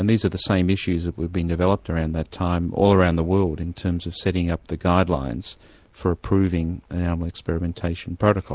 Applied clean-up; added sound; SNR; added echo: none; none; none; none.